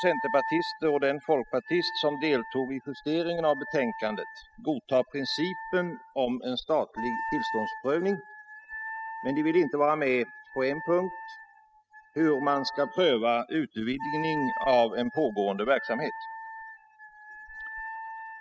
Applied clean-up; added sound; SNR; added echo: classical method spectral subtraction.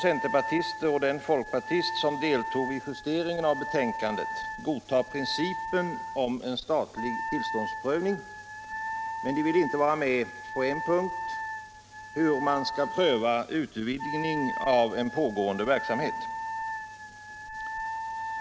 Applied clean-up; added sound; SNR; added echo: none; Wind instrument, woodwind instrument; 6 dB; none.